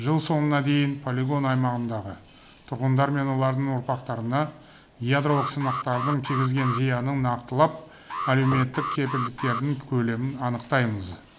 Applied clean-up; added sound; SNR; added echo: none; Alarm; 6 dB; none.